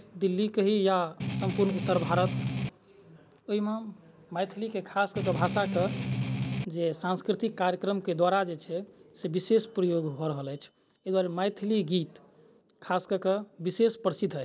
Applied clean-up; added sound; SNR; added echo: none; Strum; 2 dB; none.